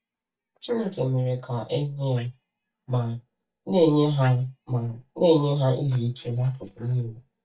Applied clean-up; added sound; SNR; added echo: neural mask model DeepFilterNet 3.